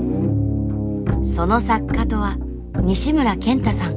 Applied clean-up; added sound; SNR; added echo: none; none; none; none.